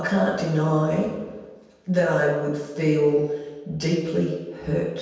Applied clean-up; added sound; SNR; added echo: none; none; none; reverberation time 1.2 s.